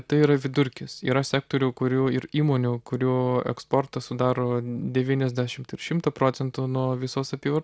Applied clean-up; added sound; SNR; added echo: none; none; none; none.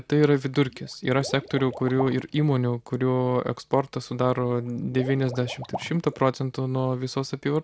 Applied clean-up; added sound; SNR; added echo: none; Liquid; 18 dB; none.